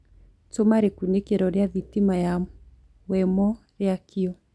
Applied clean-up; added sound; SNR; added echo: none; none; none; none.